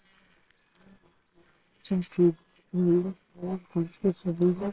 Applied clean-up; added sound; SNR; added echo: neural separator model SepFormer WHAMR!.